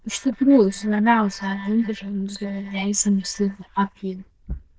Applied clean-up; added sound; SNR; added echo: neural diffusion model UNIVERSE++.